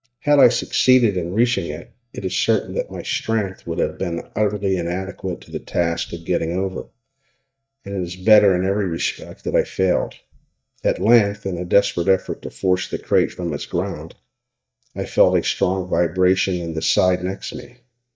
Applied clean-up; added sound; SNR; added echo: neural mask model DeepFilterNet 3.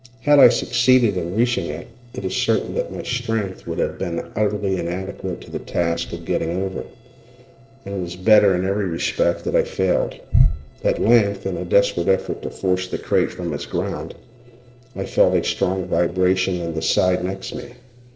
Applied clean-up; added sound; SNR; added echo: neural separator model SepFormer DNS4.